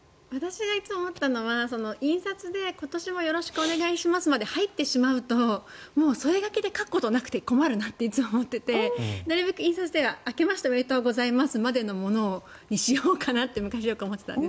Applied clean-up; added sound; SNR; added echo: none; none; none; none.